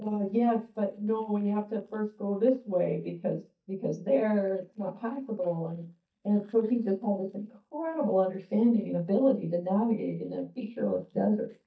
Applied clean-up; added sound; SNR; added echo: neural mask model DeepFilterNet 3.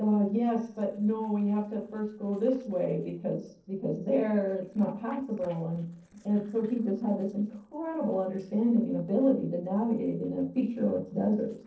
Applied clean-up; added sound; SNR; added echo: neural separator model SepFormer DNS4.